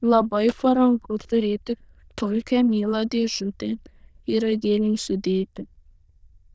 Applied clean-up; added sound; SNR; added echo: neural diffusion model UNIVERSE++.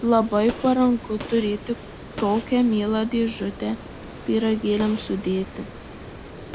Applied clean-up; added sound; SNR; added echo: none; Water + Gunshot, gunfire; 13 dB; none.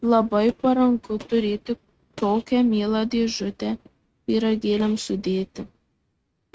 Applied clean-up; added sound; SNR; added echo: neural mask model RNNoise.